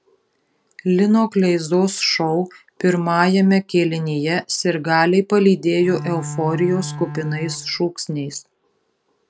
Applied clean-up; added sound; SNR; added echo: none; Bowed string instrument; 10 dB; none.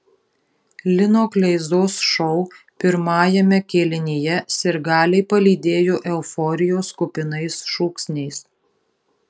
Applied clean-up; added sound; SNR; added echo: none; none; none; none.